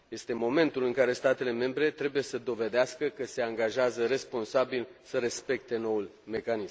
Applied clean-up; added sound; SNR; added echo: none; none; none; none.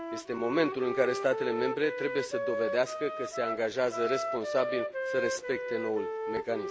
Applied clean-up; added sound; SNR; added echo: none; Wind instrument, woodwind instrument; 4 dB; none.